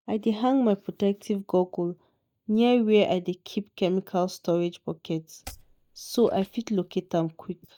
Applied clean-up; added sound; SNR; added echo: neural mask model DeepFilterNet 3.